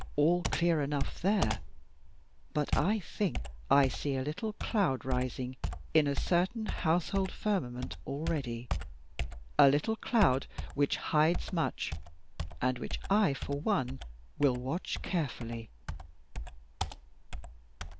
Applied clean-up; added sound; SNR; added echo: none; Computer keyboard; 6 dB; none.